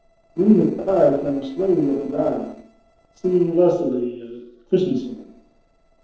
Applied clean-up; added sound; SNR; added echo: neural separator model SepFormer DNS4.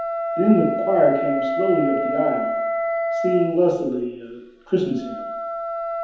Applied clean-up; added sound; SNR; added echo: none; Wind instrument, woodwind instrument; 3 dB; reverberation time 1.0 s.